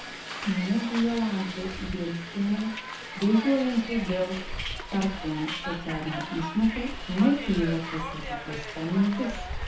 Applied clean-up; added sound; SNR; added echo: none; Hiss; 8 dB; reverberation time 0.5 s.